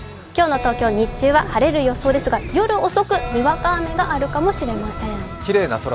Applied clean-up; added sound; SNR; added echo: none; Keyboard (musical); 9 dB; none.